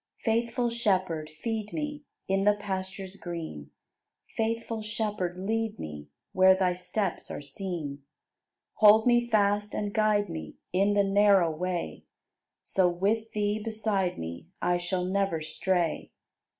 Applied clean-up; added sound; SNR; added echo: none; none; none; none.